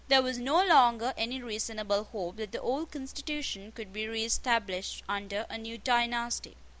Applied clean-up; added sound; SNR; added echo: none; none; none; none.